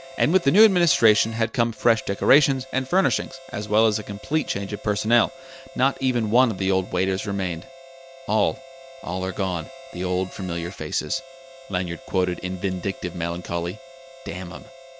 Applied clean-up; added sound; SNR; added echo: none; Harmonica; 19 dB; none.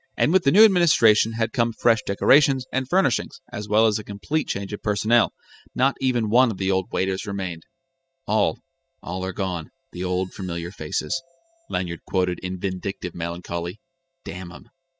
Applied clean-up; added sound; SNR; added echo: classical method spectral subtraction.